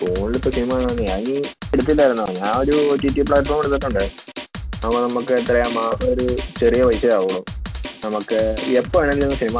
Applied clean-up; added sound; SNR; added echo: none; Drum; 9 dB; none.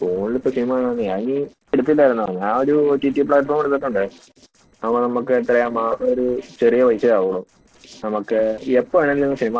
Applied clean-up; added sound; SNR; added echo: neural separator model SepFormer DNS4.